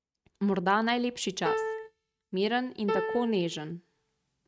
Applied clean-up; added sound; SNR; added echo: neural mask model RNNoise.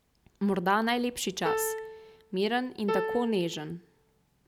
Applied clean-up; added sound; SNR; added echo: none; Piano; 4 dB; none.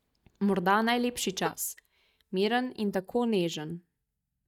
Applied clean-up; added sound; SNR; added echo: neural mask model DeepFilterNet 3.